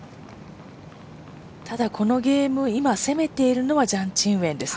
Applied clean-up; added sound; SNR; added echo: none; none; none; none.